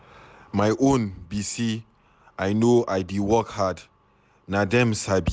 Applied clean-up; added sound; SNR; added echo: none; none; none; none.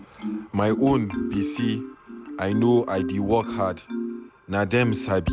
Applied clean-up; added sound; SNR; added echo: none; Marimba, xylophone; 7 dB; none.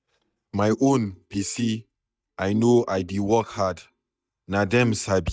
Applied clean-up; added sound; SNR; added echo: neural mask model DeepFilterNet 3.